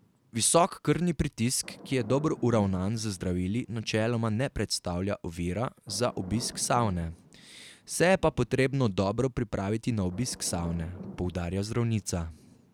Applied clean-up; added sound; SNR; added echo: none; Thunder / Rain; 20 dB; none.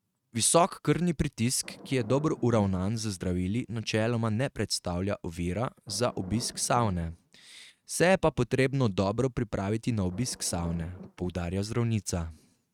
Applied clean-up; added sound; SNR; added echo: neural mask model RNNoise.